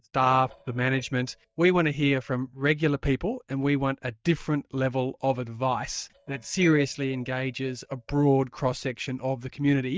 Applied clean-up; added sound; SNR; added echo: neural mask model DeepFilterNet 3.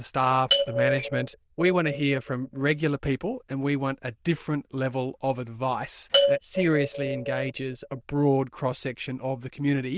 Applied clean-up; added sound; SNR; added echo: neural diffusion model UNIVERSE++.